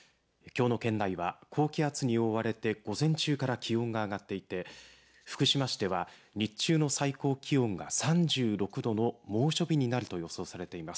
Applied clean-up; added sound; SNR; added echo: none; none; none; none.